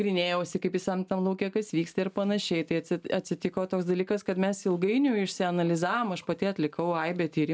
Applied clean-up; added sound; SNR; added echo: none; none; none; none.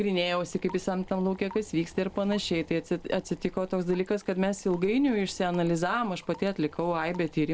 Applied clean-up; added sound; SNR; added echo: none; Raindrop / Drip / Water tap, faucet + Boiling; 20 dB; none.